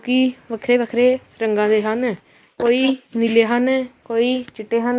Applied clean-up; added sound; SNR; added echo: neural mask model Resemble Enhance denoiser.